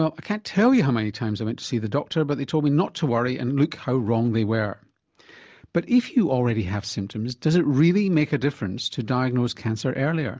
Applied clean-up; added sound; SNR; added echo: none; none; none; none.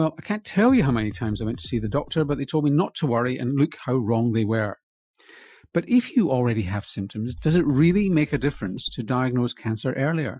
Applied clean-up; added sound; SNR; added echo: classical method Wiener filter.